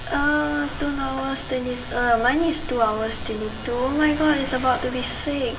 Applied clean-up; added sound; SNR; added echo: none; Vehicle; 10 dB; reverberation time 2.7 s.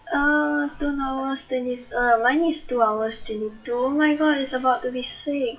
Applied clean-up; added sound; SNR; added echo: classical method WPE with log-MMSE.